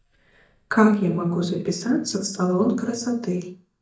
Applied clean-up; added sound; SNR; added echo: neural mask model DeepFilterNet 3.